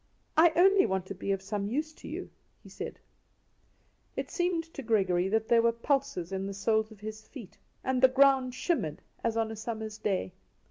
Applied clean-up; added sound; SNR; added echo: none; none; none; none.